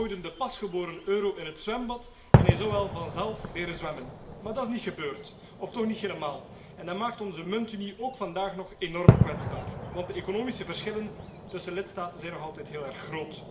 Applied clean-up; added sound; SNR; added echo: none; Fireworks; -3 dB; reverberation time 1.5 s.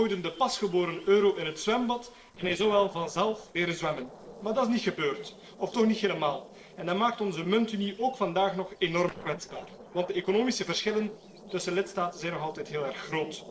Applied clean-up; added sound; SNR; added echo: neural separator model SepFormer DNS4.